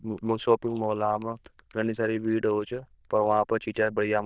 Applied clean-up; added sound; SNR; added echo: neural diffusion model UNIVERSE++.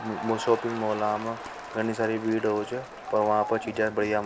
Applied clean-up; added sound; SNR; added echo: none; Crowd; 11 dB; none.